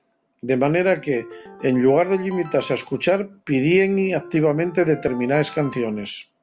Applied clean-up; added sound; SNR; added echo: none; Ringtone; 19 dB; none.